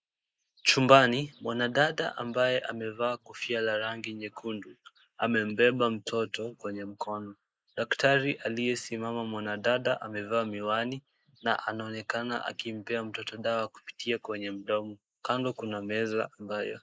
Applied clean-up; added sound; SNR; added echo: neural mask model Resemble Enhance denoiser.